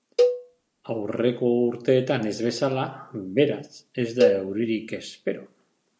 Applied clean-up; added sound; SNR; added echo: none; Cowbell; 2 dB; none.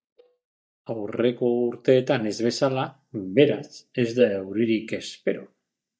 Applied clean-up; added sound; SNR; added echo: neural mask model DeepFilterNet 3.